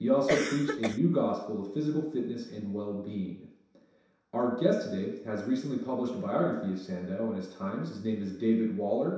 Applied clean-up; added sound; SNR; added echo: none; Cough; 2 dB; reverberation time 0.7 s.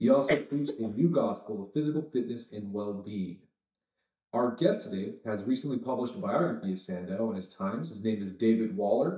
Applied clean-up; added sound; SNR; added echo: neural mask model DeepFilterNet 3.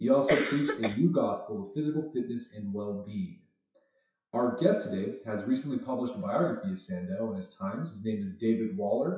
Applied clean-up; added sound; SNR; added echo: classical method WPE with log-MMSE.